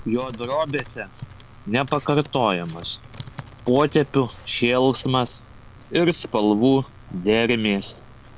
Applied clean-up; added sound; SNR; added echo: none; Computer keyboard; 19 dB; none.